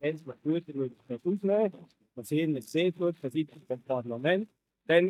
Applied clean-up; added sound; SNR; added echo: neural mask model DeepFilterNet 3.